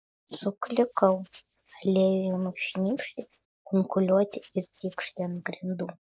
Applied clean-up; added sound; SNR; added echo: neural separator model SepFormer DNS4.